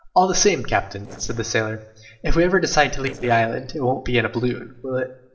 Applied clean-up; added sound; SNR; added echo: neural separator model SepFormer DNS4.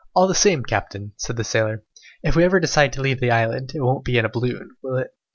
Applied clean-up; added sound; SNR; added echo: none; none; none; none.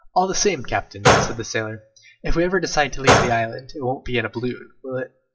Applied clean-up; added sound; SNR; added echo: classical method WPE with log-MMSE.